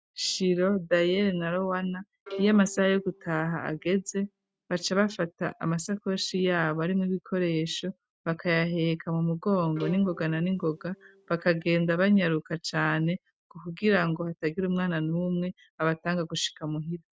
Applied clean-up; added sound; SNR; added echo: neural mask model RNNoise.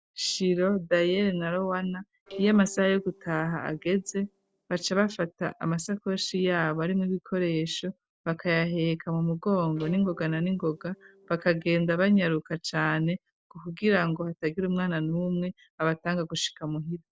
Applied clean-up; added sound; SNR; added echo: neural separator model SepFormer DNS4.